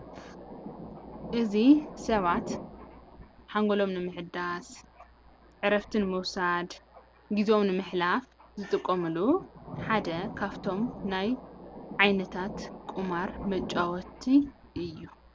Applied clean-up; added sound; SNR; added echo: none; Thunder; 13 dB; none.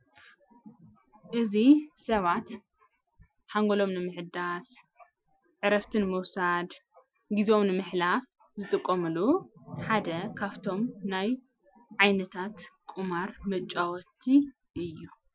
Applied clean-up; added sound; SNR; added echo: classical method Wiener filter.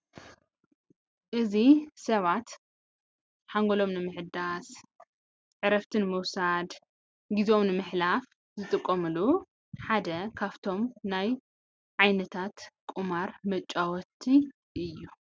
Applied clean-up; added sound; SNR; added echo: none; none; none; none.